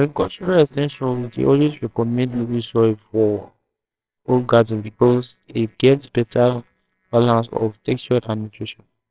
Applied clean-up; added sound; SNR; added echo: neural separator model SepFormer WHAMR!.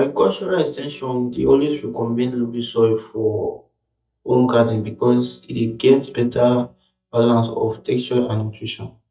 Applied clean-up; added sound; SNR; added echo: neural mask model DeepFilterNet 3.